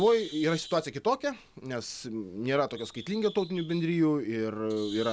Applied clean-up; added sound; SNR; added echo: none; Bird; 19 dB; none.